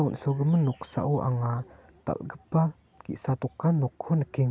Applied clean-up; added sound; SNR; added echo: none; none; none; none.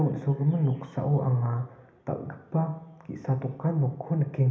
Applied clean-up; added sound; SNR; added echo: none; none; none; reverberation time 1.0 s.